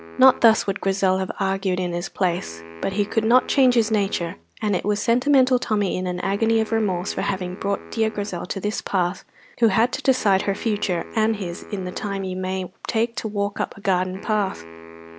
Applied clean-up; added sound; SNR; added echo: none; Wind instrument, woodwind instrument; 19 dB; none.